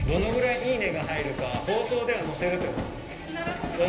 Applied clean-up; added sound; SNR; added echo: none; Train; 7 dB; reverberation time 0.8 s.